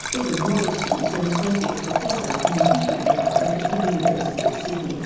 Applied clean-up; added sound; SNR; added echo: none; Liquid; -2 dB; reverberation time 1.3 s.